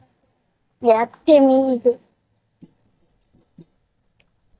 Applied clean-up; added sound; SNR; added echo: neural mask model DeepFilterNet 3.